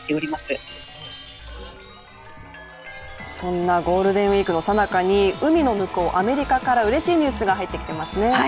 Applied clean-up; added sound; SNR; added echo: none; Sink (filling or washing) / Water + Chime; 15 dB; none.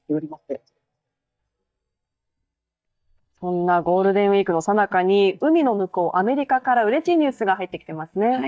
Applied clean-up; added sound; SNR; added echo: neural mask model DeepFilterNet 3.